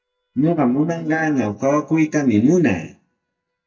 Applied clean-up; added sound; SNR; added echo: neural mask model DeepFilterNet 3.